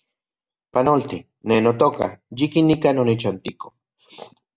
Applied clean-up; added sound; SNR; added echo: none; none; none; none.